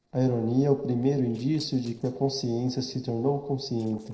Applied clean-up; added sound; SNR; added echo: neural separator model SepFormer DNS4.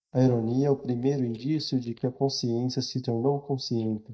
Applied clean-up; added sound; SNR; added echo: neural mask model DeepFilterNet 3.